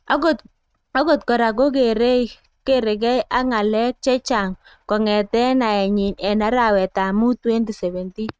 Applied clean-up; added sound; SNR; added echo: neural mask model RNNoise.